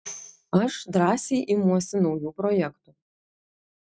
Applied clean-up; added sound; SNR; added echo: neural mask model RNNoise.